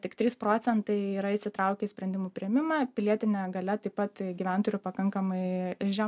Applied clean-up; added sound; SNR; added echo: none; none; none; none.